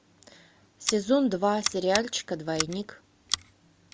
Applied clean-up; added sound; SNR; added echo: none; Scissors; 8 dB; none.